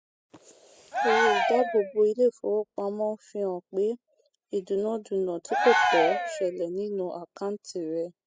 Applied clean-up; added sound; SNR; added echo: classical method spectral subtraction.